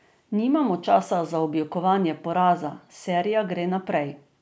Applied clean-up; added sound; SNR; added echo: none; none; none; none.